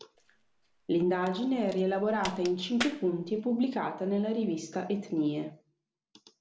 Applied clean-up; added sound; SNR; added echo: none; Crack; 13 dB; none.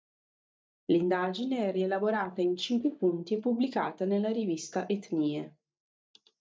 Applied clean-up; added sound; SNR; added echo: neural mask model DeepFilterNet 3.